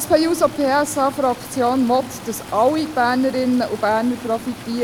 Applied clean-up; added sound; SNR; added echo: none; Stream; 16 dB; none.